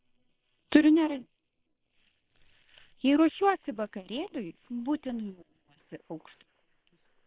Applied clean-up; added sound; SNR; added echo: neural separator model SepFormer WHAM!.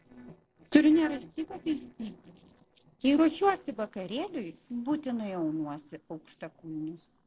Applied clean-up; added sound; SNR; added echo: neural separator model SepFormer DNS4.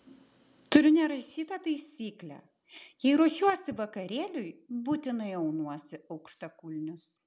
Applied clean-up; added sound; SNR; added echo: none; none; none; none.